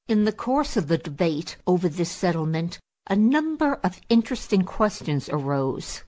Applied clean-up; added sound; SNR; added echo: none; none; none; none.